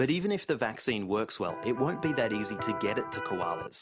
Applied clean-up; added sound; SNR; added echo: none; Electric guitar; 6 dB; none.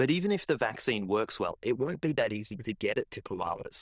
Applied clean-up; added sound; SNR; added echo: neural diffusion model UNIVERSE++.